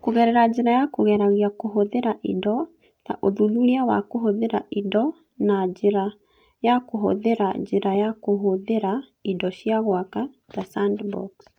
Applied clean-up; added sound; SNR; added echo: none; none; none; none.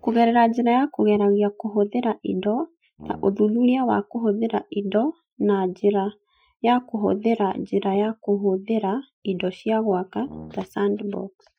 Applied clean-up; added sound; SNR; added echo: classical method Wiener filter.